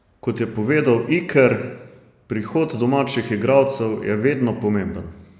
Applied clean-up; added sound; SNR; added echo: none; none; none; none.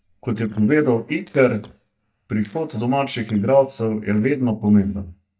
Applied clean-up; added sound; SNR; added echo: neural mask model DeepFilterNet 3.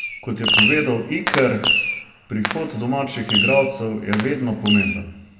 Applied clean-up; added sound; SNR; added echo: none; Fireworks; 2 dB; reverberation time 0.2 s.